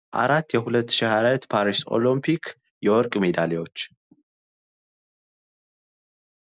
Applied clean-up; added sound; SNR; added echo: none; none; none; none.